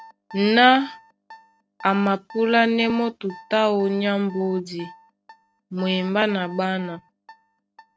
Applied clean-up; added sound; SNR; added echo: neural mask model RNNoise.